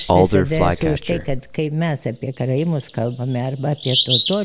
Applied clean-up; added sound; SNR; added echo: none; Bird vocalization, bird call, bird song; 1 dB; none.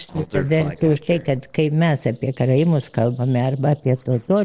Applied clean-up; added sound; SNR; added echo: neural separator model SepFormer DNS4.